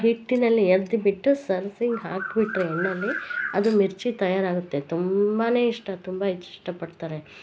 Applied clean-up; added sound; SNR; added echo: none; none; none; none.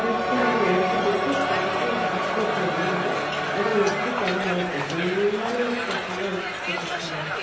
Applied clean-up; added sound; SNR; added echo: none; Crowd; -1 dB; reverberation time 1.1 s.